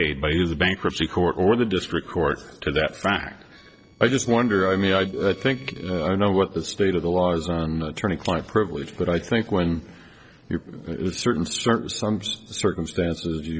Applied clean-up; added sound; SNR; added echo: neural separator model SepFormer DNS4.